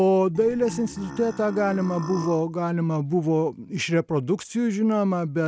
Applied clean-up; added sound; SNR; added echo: none; Burping, eructation; 13 dB; none.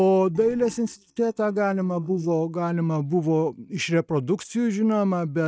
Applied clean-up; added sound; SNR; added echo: neural mask model DeepFilterNet 3.